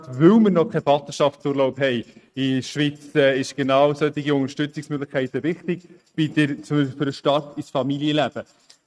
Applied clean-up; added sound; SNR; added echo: neural mask model RNNoise.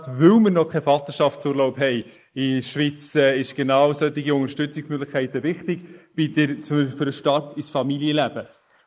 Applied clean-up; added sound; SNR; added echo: neural mask model Resemble Enhance denoiser.